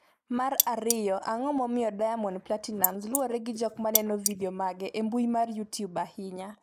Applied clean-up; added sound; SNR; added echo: neural mask model Resemble Enhance denoiser.